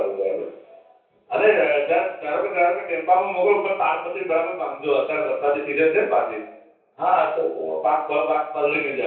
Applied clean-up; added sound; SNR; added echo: none; none; none; reverberation time 0.6 s.